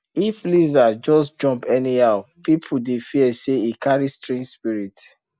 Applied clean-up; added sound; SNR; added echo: none; none; none; none.